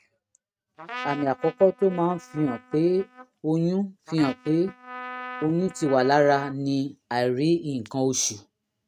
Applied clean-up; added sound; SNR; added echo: neural mask model RNNoise.